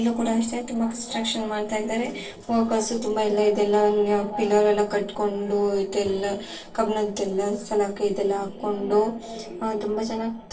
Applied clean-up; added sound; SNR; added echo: neural separator model SepFormer DNS4.